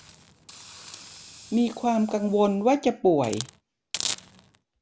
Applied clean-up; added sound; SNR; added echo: none; Hiss; 13 dB; none.